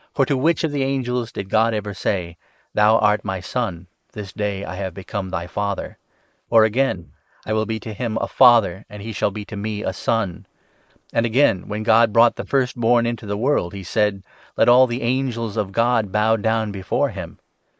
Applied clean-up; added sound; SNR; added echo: neural mask model Resemble Enhance denoiser.